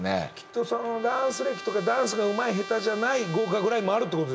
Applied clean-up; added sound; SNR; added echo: none; Trumpet; 14 dB; none.